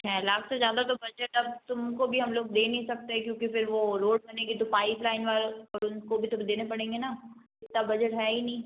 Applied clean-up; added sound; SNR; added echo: none; none; none; none.